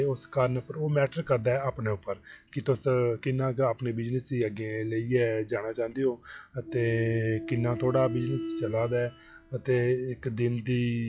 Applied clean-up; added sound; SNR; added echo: classical method log-MMSE.